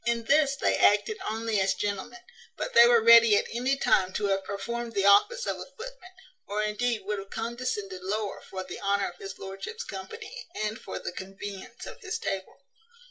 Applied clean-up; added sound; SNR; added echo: none; none; none; reverberation time 0.2 s.